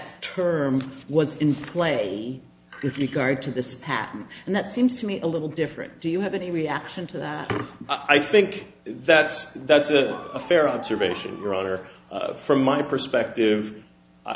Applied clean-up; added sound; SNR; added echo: none; Bird vocalization, bird call, bird song; 19 dB; none.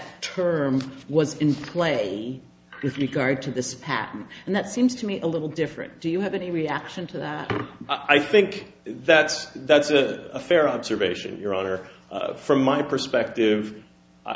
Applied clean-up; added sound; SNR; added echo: none; none; none; none.